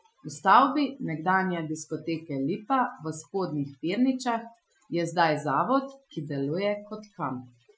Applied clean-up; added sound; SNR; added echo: classical method Wiener filter.